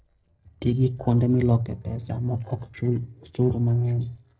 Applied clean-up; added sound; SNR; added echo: neural separator model SepFormer DNS4.